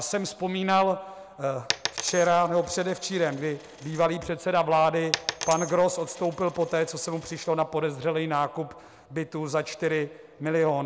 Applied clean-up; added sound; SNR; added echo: none; Coin (dropping); 10 dB; none.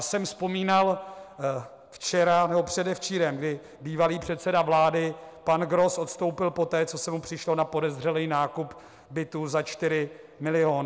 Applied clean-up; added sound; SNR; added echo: none; none; none; none.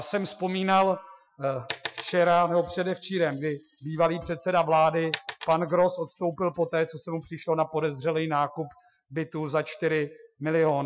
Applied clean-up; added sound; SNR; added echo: classical method Wiener filter.